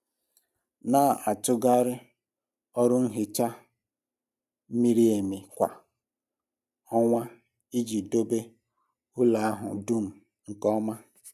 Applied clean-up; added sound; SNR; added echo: none; none; none; none.